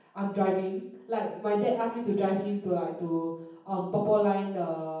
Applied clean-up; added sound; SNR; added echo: none; none; none; reverberation time 0.9 s.